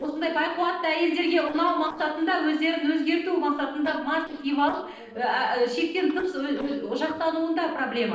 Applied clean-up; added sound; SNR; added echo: neural separator model SepFormer DNS4.